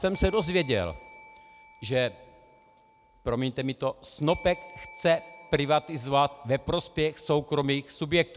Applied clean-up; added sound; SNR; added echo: none; Bell; 18 dB; none.